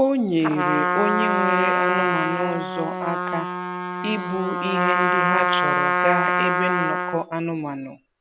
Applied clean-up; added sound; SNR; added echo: none; Trumpet; -2 dB; none.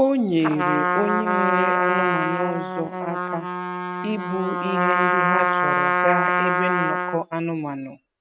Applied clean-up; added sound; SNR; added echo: neural mask model RNNoise.